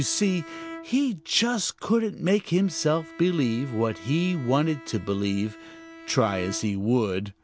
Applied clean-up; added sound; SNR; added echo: none; Bowed string instrument; 18 dB; none.